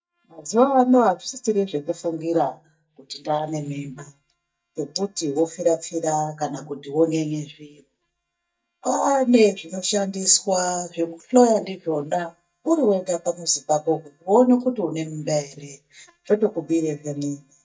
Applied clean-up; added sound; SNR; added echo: neural mask model DeepFilterNet 3.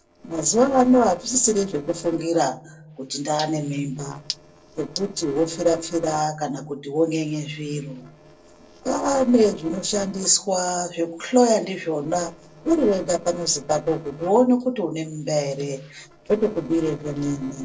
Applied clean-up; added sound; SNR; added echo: neural separator model SepFormer DNS4.